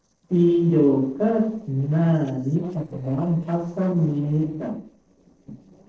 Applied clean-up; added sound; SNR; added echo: neural separator model SepFormer DNS4.